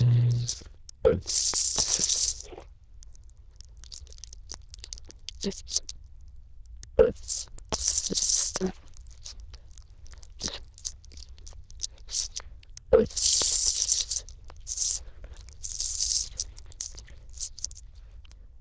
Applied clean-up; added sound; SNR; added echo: neural diffusion model UNIVERSE++.